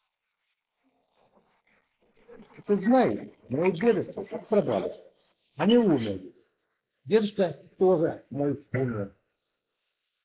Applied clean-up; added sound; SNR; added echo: neural mask model Resemble Enhance denoiser.